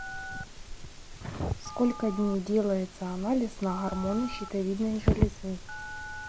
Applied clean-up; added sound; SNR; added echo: none; Telephone; 12 dB; none.